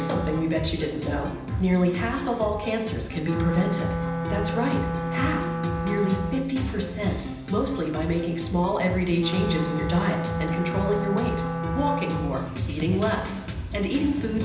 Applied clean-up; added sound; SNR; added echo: none; Wind instrument, woodwind instrument; 6 dB; reverberation time 0.9 s.